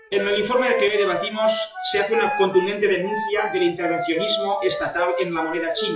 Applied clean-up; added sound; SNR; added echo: classical method WPE with log-MMSE.